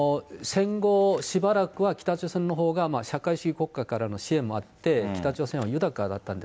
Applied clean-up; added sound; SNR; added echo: none; none; none; none.